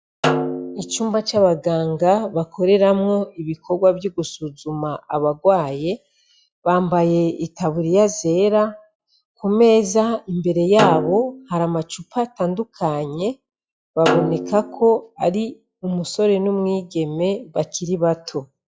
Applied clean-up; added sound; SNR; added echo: classical method log-MMSE.